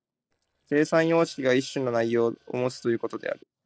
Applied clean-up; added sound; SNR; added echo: neural separator model SepFormer DNS4.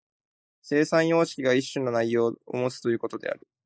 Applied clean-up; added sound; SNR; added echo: neural mask model Resemble Enhance denoiser.